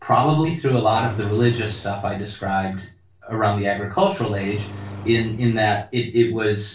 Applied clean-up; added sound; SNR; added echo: neural separator model SepFormer DNS4.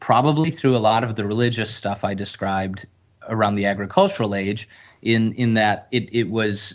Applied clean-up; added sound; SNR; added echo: none; none; none; none.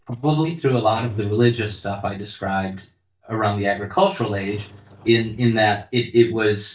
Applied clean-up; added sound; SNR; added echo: neural mask model DeepFilterNet 3.